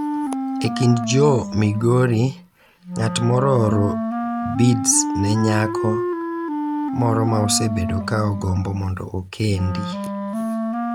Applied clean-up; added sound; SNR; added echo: none; Wind instrument, woodwind instrument; 4 dB; none.